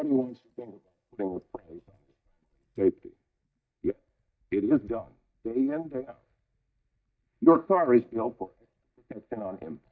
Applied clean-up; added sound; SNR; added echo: neural mask model DeepFilterNet 3.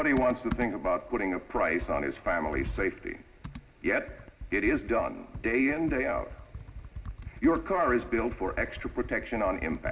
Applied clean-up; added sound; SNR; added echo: none; Computer keyboard; 12 dB; reverberation time 2.0 s.